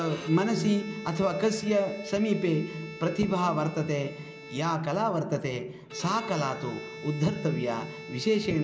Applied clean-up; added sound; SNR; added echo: none; Bowed string instrument; 14 dB; none.